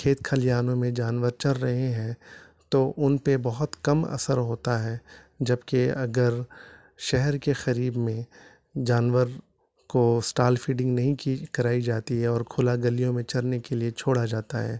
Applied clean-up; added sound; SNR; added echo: none; none; none; none.